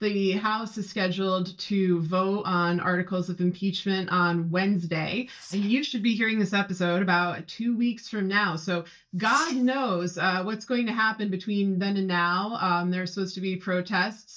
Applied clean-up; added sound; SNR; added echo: neural mask model DeepFilterNet 3.